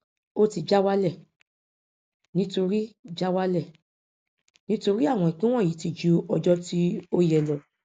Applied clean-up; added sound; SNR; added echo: none; none; none; none.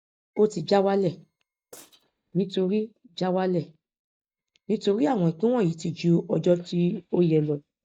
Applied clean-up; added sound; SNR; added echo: neural mask model DeepFilterNet 3.